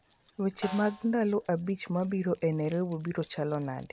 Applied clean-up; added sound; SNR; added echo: none; Snare drum + Keys jangling; 20 dB; none.